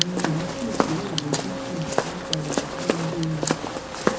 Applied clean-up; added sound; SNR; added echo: none; Walk, footsteps; -4 dB; reverberation time 0.4 s.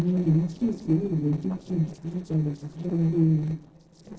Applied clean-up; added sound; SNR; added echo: neural separator model SepFormer DNS4.